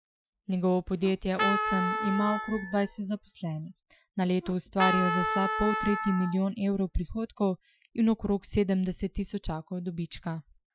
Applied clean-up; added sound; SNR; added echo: classical method Wiener filter.